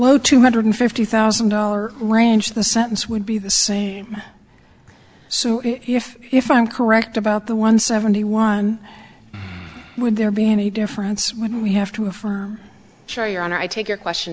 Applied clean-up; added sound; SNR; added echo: none; none; none; none.